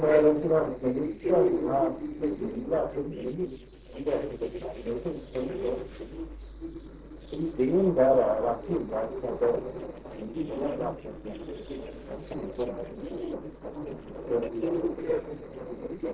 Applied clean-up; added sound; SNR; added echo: neural separator model SepFormer DNS4.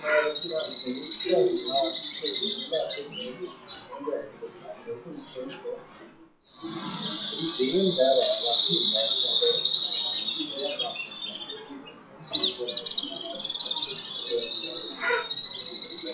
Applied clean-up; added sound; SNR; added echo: classical method WPE with log-MMSE.